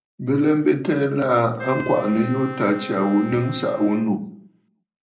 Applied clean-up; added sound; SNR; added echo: none; Wind instrument, woodwind instrument; 14 dB; reverberation time 0.5 s.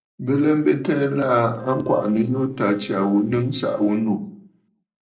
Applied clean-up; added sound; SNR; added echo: neural separator model SepFormer DNS4.